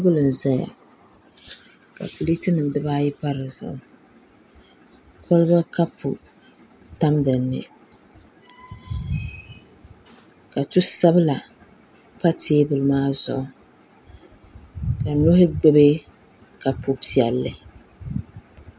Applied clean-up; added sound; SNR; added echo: none; none; none; none.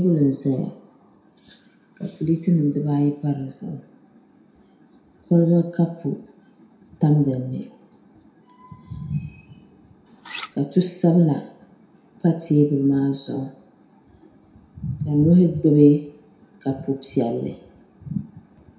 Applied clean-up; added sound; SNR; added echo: none; Cutlery, silverware; 14 dB; reverberation time 0.6 s.